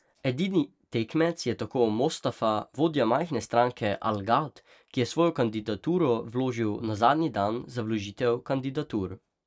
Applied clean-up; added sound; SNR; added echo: neural mask model Resemble Enhance denoiser.